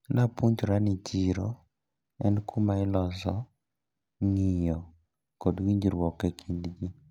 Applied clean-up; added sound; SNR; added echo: none; none; none; none.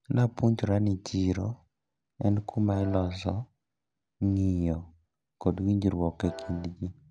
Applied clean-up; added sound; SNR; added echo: none; Piano; 13 dB; none.